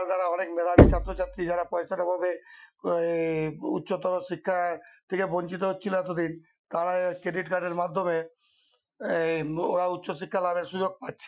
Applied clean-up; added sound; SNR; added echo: classical method Wiener filter.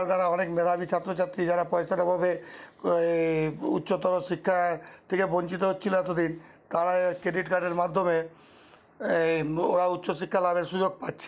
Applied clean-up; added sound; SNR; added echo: none; none; none; none.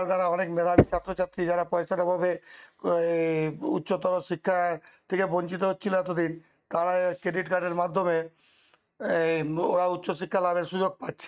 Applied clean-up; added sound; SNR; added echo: neural mask model RNNoise.